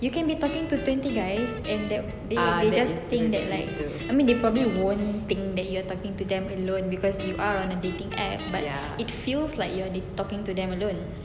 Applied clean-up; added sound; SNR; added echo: none; Guitar; 12 dB; none.